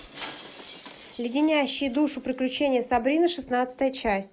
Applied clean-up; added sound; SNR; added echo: none; Shatter; 18 dB; none.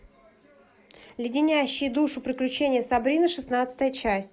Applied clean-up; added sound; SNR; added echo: none; none; none; none.